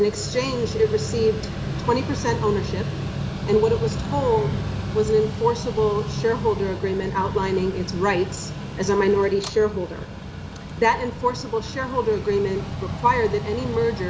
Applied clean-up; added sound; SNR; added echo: none; Mechanical fan; 6 dB; none.